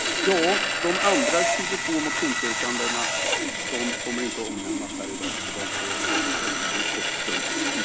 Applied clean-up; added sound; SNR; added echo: none; Sawing; -4 dB; none.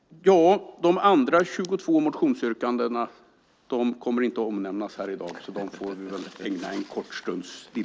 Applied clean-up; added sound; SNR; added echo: none; none; none; none.